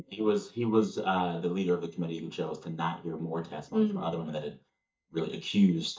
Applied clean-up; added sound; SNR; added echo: neural mask model DeepFilterNet 3.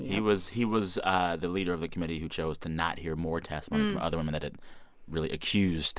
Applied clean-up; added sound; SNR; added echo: none; none; none; none.